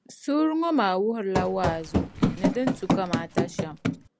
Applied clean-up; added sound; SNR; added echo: none; Run; -1 dB; none.